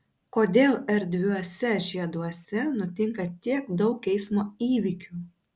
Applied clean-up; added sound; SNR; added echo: none; none; none; none.